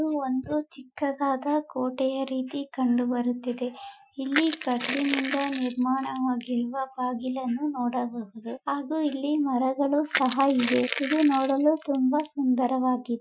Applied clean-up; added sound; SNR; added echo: classical method Wiener filter.